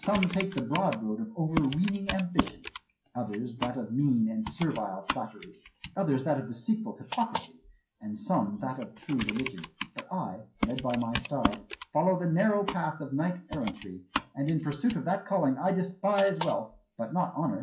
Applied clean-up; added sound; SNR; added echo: classical method WPE with log-MMSE.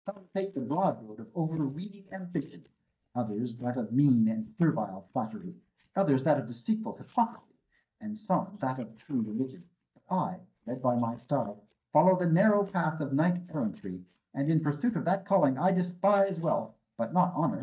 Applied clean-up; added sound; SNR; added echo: neural mask model DeepFilterNet 3.